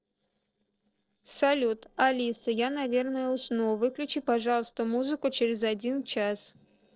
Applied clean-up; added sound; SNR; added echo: neural separator model SepFormer DNS4.